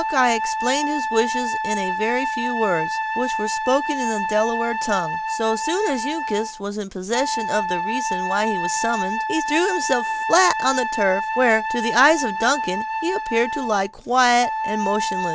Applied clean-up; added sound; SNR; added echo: none; Wind instrument, woodwind instrument; 3 dB; none.